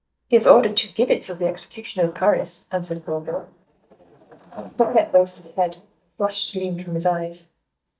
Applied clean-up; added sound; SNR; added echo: neural mask model DeepFilterNet 3.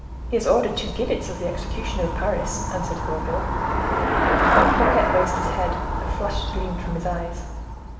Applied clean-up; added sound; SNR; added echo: none; Traffic noise, roadway noise / Bicycle; -3 dB; reverberation time 1.2 s.